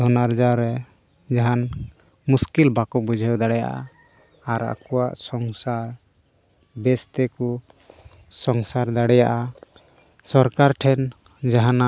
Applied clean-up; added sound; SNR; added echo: none; none; none; none.